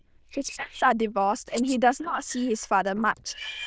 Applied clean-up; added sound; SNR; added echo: neural diffusion model UNIVERSE++.